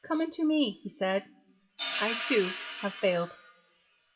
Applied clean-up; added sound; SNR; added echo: classical method WPE with log-MMSE.